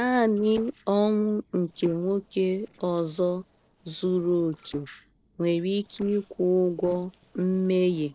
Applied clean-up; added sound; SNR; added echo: neural separator model SepFormer DNS4.